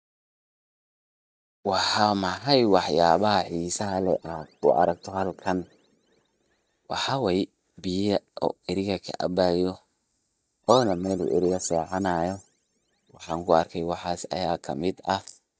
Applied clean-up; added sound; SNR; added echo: neural mask model DeepFilterNet 3.